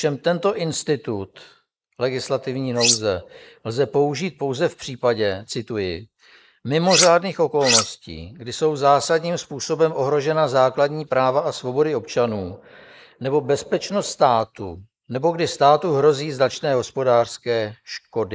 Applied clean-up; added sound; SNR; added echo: neural mask model Resemble Enhance denoiser.